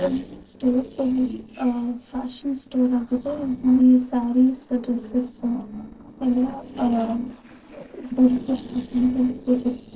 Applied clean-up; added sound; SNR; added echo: neural separator model SepFormer DNS4.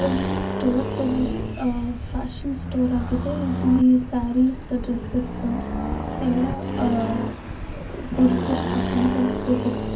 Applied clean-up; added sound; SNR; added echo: none; Accelerating, revving, vroom; 3 dB; reverberation time 0.3 s.